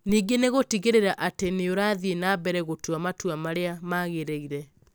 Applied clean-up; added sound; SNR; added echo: none; none; none; none.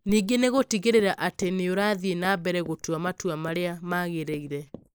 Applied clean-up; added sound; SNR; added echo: neural mask model Resemble Enhance denoiser.